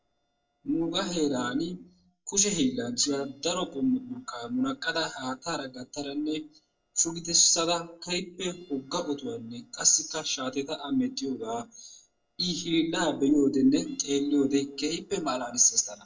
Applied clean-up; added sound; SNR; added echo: neural separator model SepFormer DNS4.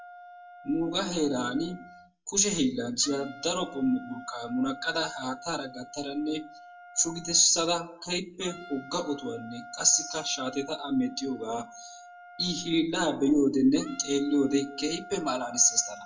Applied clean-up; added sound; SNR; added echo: none; Wind instrument, woodwind instrument; 18 dB; reverberation time 0.2 s.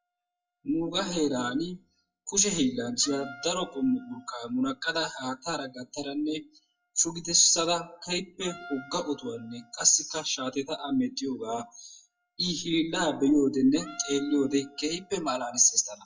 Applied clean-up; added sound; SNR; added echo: classical method WPE with log-MMSE.